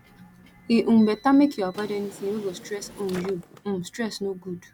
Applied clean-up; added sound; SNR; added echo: none; Drawer open or close; 19 dB; none.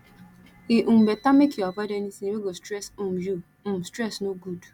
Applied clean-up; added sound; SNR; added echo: none; none; none; none.